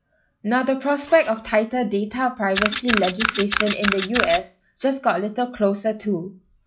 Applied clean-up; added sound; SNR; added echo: classical method log-MMSE.